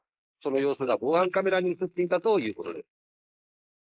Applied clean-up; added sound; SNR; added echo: neural mask model Resemble Enhance denoiser.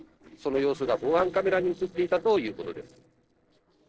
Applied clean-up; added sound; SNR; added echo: neural separator model SepFormer DNS4.